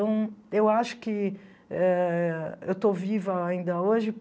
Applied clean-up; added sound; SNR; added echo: none; none; none; none.